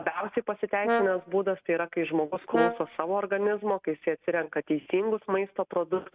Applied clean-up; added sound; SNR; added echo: none; Brass instrument; 5 dB; none.